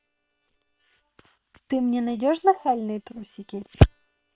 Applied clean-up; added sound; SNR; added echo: neural separator model SepFormer WHAM!.